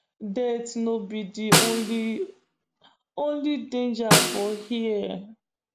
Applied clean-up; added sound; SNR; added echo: none; Snare drum; -3 dB; none.